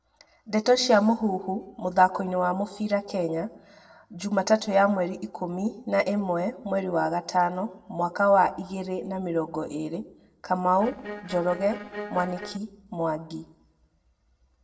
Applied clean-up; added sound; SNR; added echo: neural separator model SepFormer DNS4.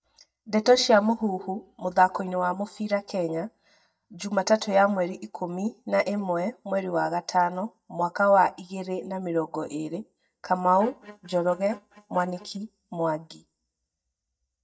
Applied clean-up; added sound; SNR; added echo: neural mask model DeepFilterNet 3.